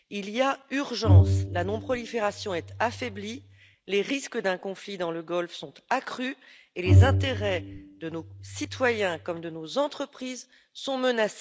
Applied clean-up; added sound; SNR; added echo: none; Bowed string instrument; -5 dB; none.